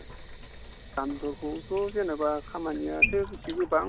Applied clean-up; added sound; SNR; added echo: none; Sink (filling or washing) / Water tap, faucet; 3 dB; none.